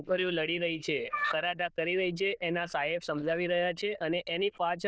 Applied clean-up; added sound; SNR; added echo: neural diffusion model UNIVERSE++.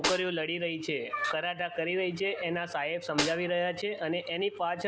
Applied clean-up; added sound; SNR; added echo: none; Snare drum; 8 dB; none.